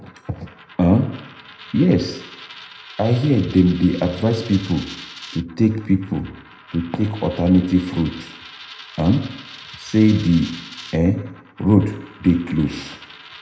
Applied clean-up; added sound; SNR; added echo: none; Coin (dropping); 19 dB; reverberation time 0.7 s.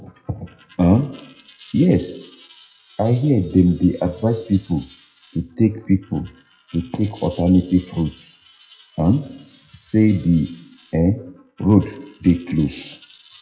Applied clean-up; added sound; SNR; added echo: classical method WPE with log-MMSE.